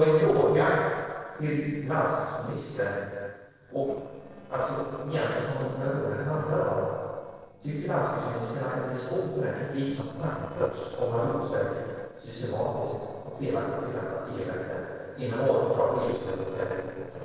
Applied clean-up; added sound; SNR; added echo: neural separator model SepFormer DNS4.